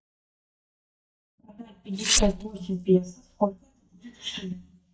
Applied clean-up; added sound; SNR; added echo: neural mask model DeepFilterNet 3.